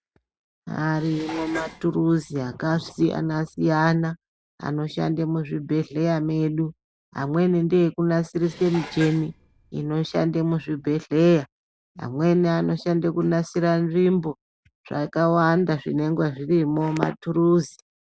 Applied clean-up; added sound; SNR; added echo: none; Dishes, pots, and pans; 18 dB; none.